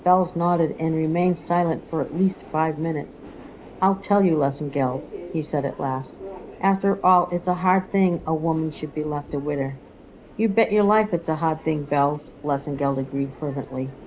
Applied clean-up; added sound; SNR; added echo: none; Subway, metro, underground; 19 dB; none.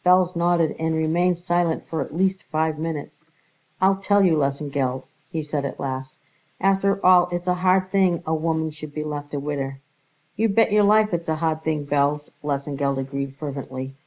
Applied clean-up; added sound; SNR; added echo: none; none; none; none.